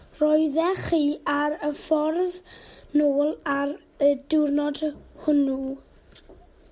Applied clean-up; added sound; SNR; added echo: none; none; none; none.